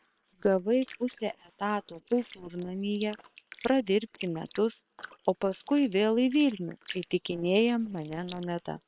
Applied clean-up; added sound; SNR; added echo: neural separator model SepFormer WHAM!.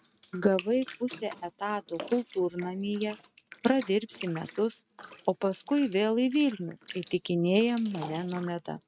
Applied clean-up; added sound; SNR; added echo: neural mask model RNNoise.